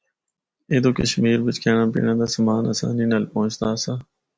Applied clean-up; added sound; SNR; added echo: none; none; none; none.